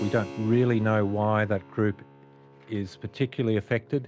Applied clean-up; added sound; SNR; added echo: none; Keyboard (musical); 17 dB; none.